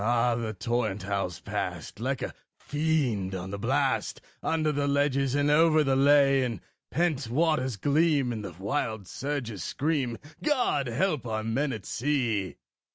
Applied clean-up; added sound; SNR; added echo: none; none; none; none.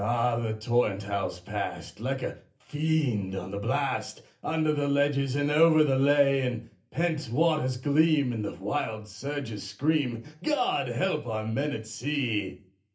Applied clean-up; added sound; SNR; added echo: none; none; none; reverberation time 0.3 s.